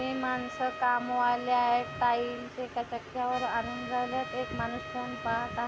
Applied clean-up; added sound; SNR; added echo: none; Trumpet; 11 dB; none.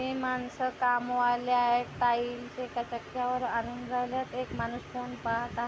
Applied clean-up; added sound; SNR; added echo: none; none; none; none.